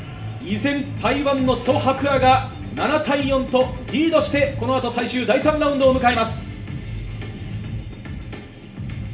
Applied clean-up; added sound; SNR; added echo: none; none; none; reverberation time 0.5 s.